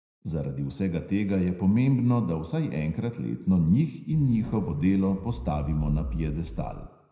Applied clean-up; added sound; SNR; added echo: none; Zipper (clothing); 9 dB; reverberation time 0.7 s.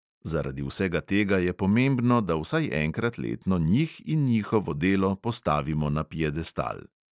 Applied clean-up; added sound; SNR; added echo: none; none; none; none.